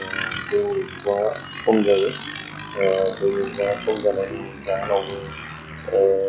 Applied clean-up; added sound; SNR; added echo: classical method log-MMSE.